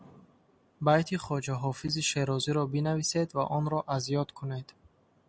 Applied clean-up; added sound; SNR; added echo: none; none; none; none.